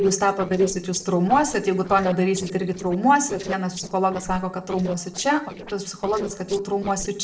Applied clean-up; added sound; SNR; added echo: neural separator model SepFormer DNS4.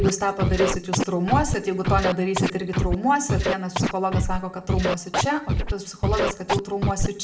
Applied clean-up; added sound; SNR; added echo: none; Scratching (performance technique); 0 dB; reverberation time 0.5 s.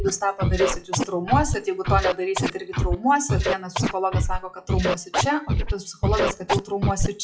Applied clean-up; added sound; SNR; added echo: classical method WPE with log-MMSE.